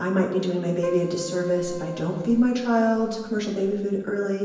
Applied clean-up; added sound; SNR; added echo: none; Keyboard (musical); 13 dB; reverberation time 1.0 s.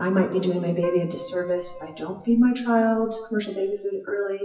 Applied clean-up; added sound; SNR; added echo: classical method WPE with log-MMSE.